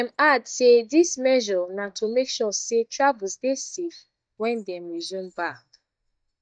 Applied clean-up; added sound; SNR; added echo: neural mask model DeepFilterNet 3.